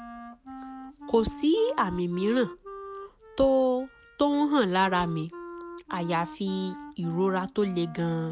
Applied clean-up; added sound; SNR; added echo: none; Wind instrument, woodwind instrument; 15 dB; none.